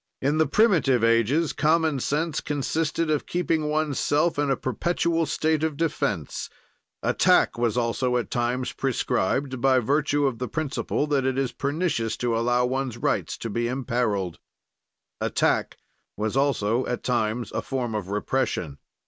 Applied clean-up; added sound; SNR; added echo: none; none; none; none.